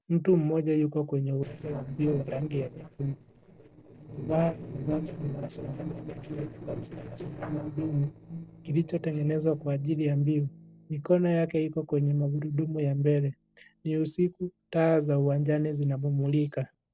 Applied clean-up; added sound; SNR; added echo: neural separator model SepFormer DNS4.